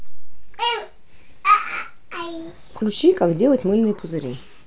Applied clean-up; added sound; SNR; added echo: none; none; none; none.